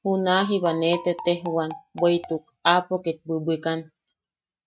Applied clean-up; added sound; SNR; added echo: neural mask model RNNoise.